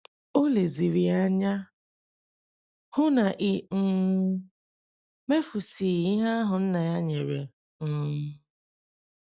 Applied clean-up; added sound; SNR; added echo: none; none; none; none.